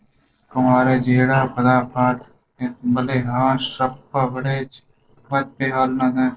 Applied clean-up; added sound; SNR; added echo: neural separator model SepFormer DNS4.